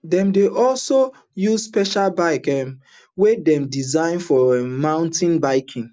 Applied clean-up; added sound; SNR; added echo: none; none; none; none.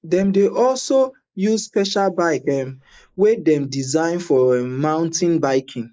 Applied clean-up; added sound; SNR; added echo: neural mask model Resemble Enhance denoiser.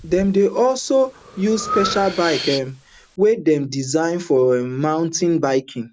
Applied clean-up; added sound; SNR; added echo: none; Breathing; 13 dB; none.